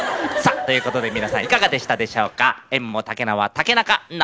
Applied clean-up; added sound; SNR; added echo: none; none; none; none.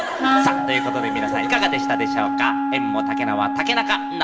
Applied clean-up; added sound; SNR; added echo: none; Wind instrument, woodwind instrument; -1 dB; reverberation time 0.9 s.